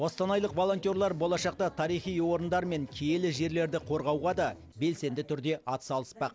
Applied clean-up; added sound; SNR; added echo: none; none; none; none.